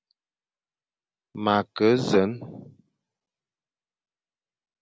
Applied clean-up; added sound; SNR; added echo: none; none; none; none.